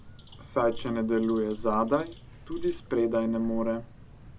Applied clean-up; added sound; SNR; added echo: none; Bird / Insect; 12 dB; none.